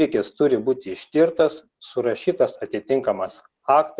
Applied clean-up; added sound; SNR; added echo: none; none; none; none.